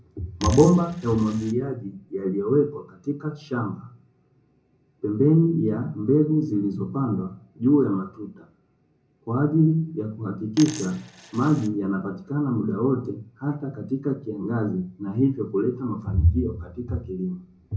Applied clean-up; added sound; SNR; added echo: none; Coin (dropping); 16 dB; reverberation time 0.4 s.